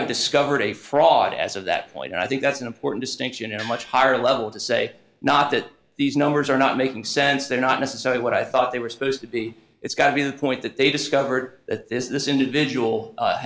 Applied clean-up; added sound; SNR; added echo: none; Gong; 14 dB; none.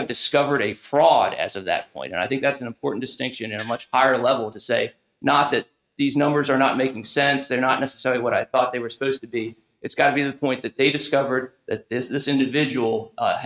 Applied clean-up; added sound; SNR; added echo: neural mask model RNNoise.